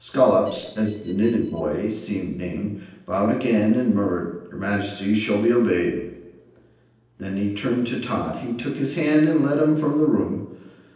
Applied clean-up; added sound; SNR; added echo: neural separator model SepFormer DNS4.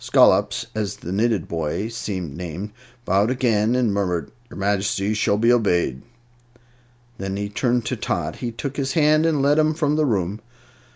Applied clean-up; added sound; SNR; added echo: none; none; none; none.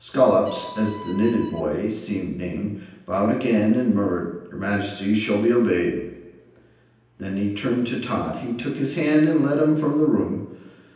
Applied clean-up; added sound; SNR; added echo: none; Bowed string instrument; 15 dB; reverberation time 0.9 s.